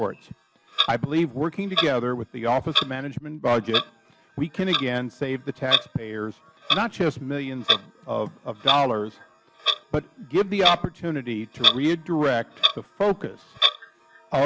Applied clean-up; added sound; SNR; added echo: none; Clock; 3 dB; none.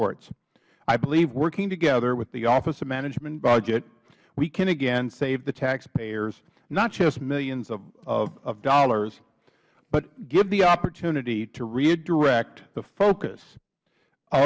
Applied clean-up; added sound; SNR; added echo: none; none; none; none.